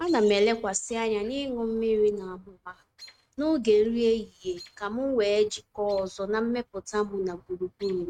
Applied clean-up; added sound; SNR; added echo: neural mask model RNNoise.